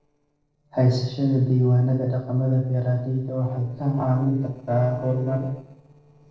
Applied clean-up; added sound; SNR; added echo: neural separator model SepFormer DNS4.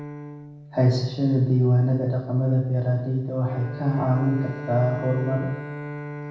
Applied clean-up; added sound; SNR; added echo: none; Bowed string instrument; 13 dB; reverberation time 0.9 s.